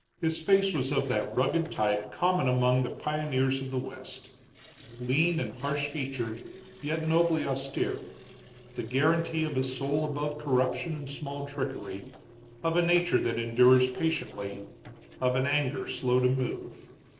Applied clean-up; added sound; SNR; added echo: neural separator model SepFormer DNS4.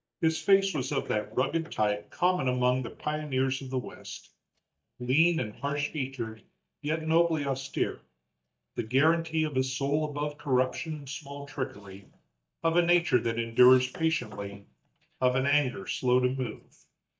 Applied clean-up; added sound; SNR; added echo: neural mask model DeepFilterNet 3.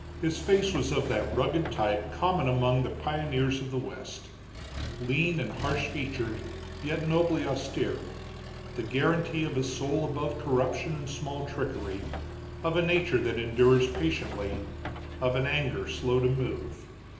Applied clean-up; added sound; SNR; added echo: none; Accelerating, revving, vroom; 9 dB; reverberation time 0.8 s.